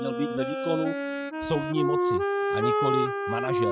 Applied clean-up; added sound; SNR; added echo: classical method spectral subtraction.